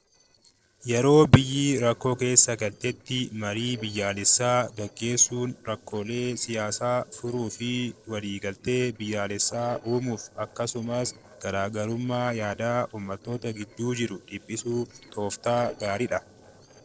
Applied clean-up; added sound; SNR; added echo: neural separator model SepFormer DNS4.